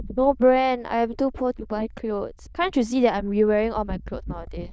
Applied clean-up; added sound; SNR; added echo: neural diffusion model UNIVERSE++.